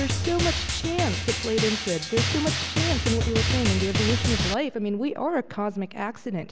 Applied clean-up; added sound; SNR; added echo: none; Drum; 0 dB; none.